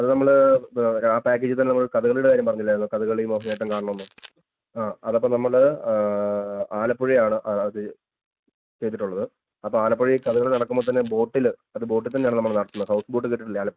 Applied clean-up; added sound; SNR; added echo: neural mask model RNNoise.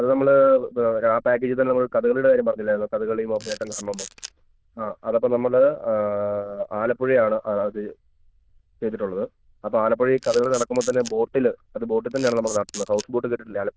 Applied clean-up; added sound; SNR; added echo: neural diffusion model UNIVERSE++.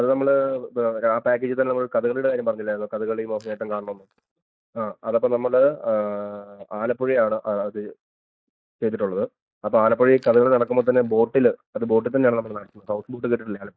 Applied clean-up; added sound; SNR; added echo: neural mask model DeepFilterNet 3.